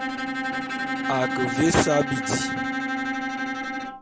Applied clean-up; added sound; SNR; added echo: none; Bowed string instrument; 0 dB; none.